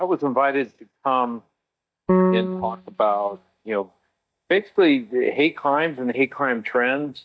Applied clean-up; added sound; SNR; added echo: neural mask model DeepFilterNet 3.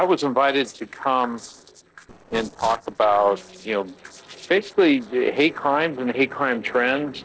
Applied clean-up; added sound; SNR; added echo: neural separator model SepFormer DNS4.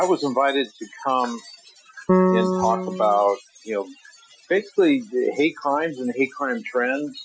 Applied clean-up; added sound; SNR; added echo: classical method Wiener filter.